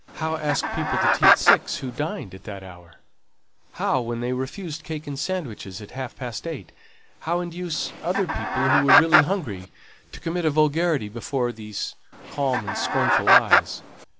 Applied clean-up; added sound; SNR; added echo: none; Chicken, rooster; -5 dB; none.